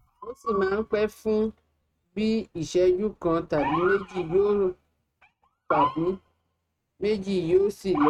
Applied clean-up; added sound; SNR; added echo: neural mask model RNNoise.